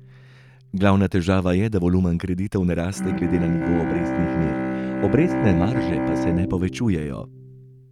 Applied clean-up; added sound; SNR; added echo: neural mask model RNNoise.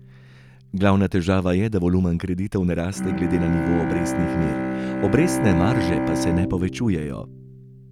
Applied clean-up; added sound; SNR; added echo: none; Bowed string instrument; 4 dB; none.